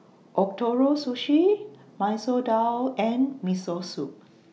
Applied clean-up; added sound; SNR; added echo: none; none; none; none.